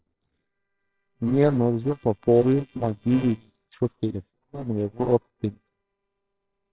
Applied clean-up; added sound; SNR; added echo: neural separator model SepFormer WHAMR!.